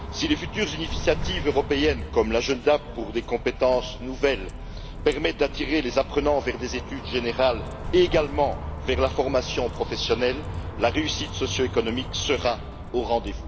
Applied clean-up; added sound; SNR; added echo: none; Bus; 8 dB; none.